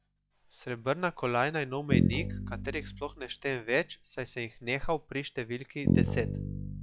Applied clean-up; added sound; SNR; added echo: classical method log-MMSE.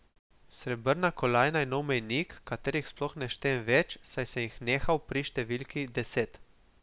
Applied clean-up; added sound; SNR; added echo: none; none; none; none.